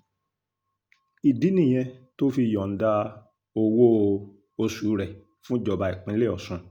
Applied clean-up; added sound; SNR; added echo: none; none; none; none.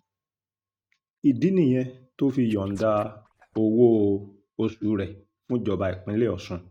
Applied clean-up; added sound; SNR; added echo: neural mask model RNNoise.